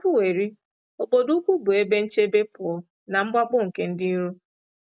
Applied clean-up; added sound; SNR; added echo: none; none; none; none.